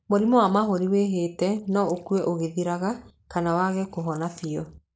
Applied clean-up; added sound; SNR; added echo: neural mask model Resemble Enhance denoiser.